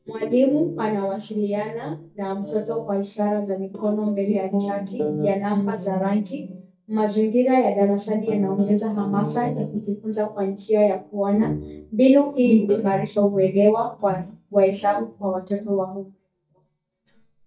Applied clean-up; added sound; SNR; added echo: neural mask model DeepFilterNet 3.